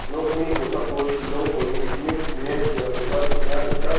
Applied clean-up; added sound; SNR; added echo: none; Livestock, farm animals, working animals; -4 dB; reverberation time 1.3 s.